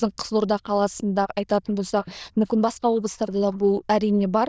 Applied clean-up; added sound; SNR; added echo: neural diffusion model UNIVERSE++.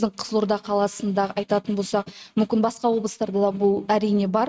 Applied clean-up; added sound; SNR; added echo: neural mask model RNNoise.